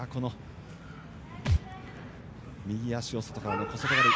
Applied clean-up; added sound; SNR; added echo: none; Thump, thud; 6 dB; none.